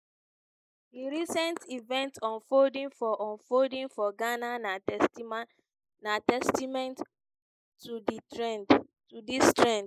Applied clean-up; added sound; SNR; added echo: neural mask model Resemble Enhance denoiser.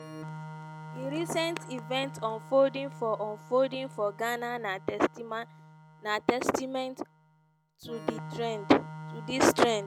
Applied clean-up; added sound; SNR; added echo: none; Organ; 14 dB; none.